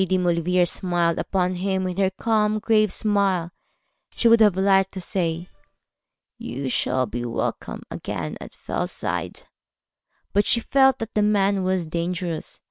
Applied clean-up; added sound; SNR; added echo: neural separator model SepFormer WHAM!.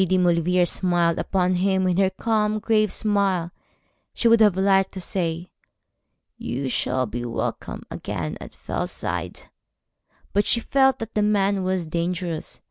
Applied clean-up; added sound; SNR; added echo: none; none; none; none.